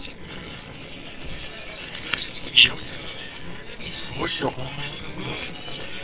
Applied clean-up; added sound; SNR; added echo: neural separator model SepFormer WHAMR!.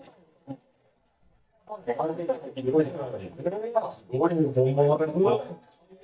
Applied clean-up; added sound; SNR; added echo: neural mask model DeepFilterNet 3.